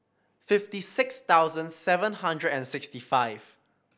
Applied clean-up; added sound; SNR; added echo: none; none; none; none.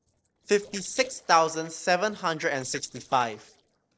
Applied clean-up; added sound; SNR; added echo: neural separator model SepFormer DNS4.